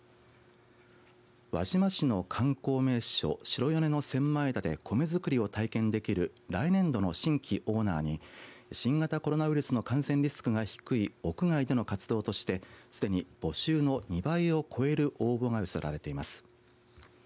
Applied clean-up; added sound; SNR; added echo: none; none; none; none.